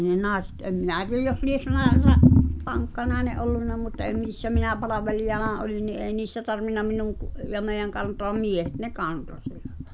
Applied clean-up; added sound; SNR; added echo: none; Wind; 12 dB; none.